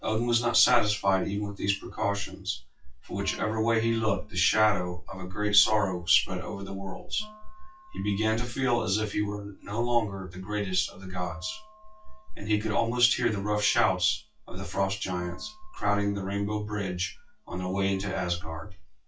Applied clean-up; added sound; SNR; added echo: classical method WPE with log-MMSE.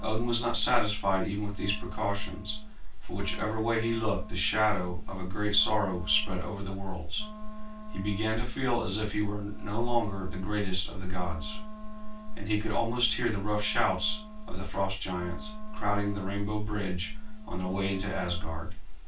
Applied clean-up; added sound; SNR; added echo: none; Wind instrument, woodwind instrument; 19 dB; reverberation time 0.2 s.